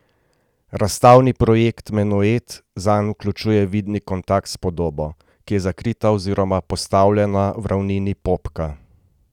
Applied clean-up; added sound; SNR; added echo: none; none; none; none.